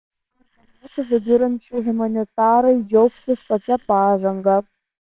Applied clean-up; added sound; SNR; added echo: neural separator model SepFormer WHAMR!.